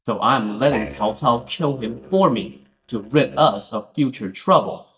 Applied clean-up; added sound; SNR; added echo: neural mask model DeepFilterNet 3.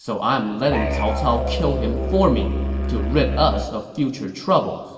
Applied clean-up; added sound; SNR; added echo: none; Musical instrument; 1 dB; reverberation time 2.1 s.